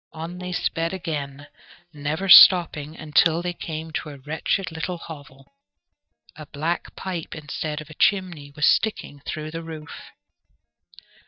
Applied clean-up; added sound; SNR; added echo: neural mask model DeepFilterNet 3.